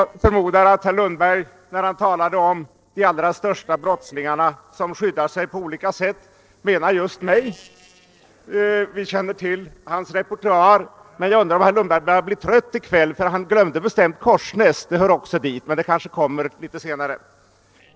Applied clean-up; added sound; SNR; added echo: neural separator model SepFormer DNS4.